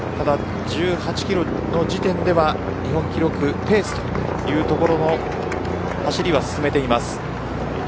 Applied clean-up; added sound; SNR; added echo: none; none; none; none.